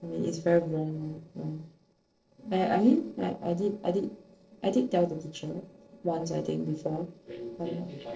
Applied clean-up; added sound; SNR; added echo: neural separator model SepFormer DNS4.